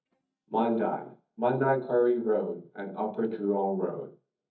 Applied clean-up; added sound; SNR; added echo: neural mask model DeepFilterNet 3.